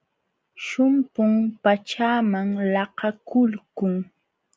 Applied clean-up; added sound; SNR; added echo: none; none; none; none.